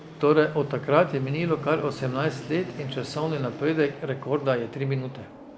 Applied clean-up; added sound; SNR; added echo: none; Fixed-wing aircraft, airplane; 13 dB; none.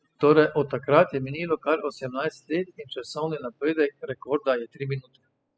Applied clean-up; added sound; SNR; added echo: classical method spectral subtraction.